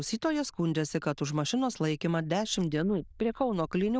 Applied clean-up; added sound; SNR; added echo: neural diffusion model UNIVERSE++.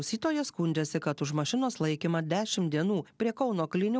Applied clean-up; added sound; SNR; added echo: none; none; none; none.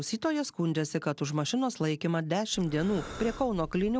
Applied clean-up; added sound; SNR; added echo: none; Breathing; 13 dB; none.